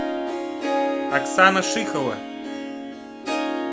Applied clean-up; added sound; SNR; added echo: none; Harp; 1 dB; none.